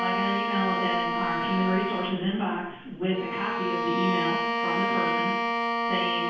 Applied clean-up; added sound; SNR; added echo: none; Bowed string instrument; -1 dB; reverberation time 0.6 s.